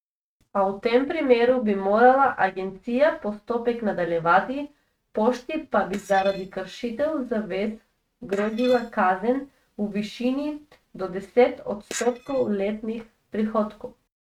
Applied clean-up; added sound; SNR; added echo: neural mask model RNNoise.